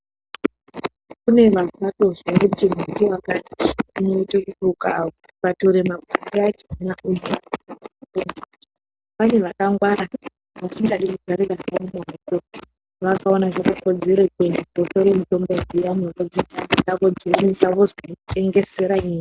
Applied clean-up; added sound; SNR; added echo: none; none; none; none.